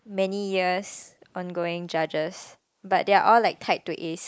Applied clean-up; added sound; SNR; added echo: neural mask model Resemble Enhance denoiser.